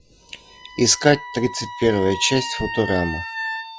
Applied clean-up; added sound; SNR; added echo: classical method Wiener filter.